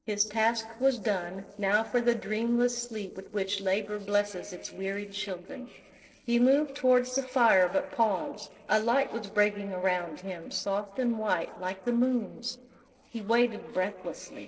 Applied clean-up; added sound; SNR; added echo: neural separator model SepFormer DNS4.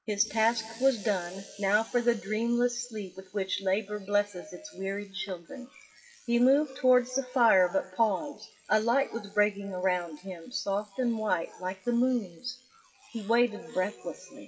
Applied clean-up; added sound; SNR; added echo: classical method WPE with log-MMSE.